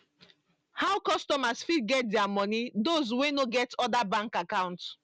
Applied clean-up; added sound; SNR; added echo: none; none; none; none.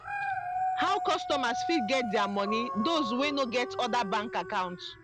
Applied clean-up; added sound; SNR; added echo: none; Dog; 4 dB; none.